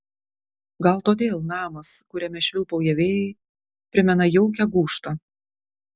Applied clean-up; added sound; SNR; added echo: none; none; none; none.